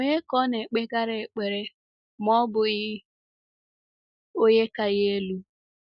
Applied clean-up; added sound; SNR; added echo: none; none; none; none.